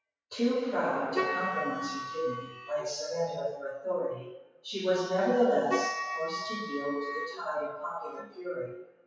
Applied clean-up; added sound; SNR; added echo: classical method WPE with log-MMSE.